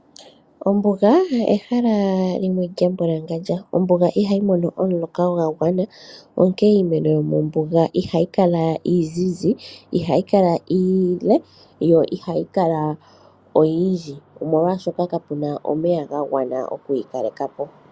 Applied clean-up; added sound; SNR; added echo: none; none; none; none.